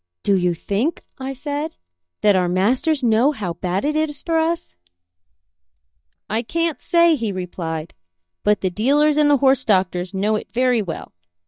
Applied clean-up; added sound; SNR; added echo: neural mask model DeepFilterNet 3.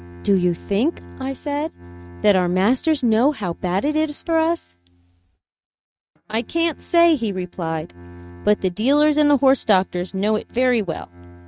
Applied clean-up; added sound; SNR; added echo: neural mask model RNNoise.